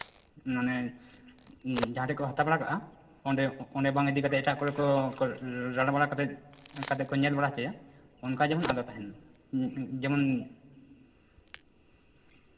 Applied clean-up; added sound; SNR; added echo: none; Crack; 15 dB; reverberation time 1.6 s.